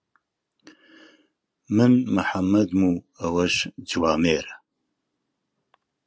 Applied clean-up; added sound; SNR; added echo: none; none; none; none.